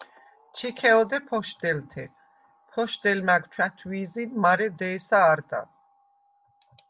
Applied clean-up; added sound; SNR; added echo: none; none; none; none.